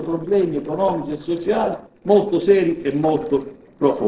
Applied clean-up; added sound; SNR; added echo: neural separator model SepFormer DNS4.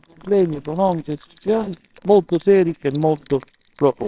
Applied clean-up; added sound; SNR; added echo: neural separator model SepFormer WHAMR!.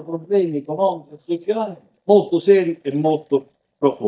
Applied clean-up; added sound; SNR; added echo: neural mask model DeepFilterNet 3.